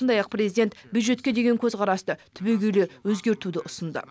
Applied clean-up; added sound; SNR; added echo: none; none; none; none.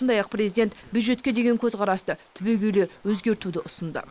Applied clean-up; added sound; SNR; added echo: neural mask model Resemble Enhance denoiser.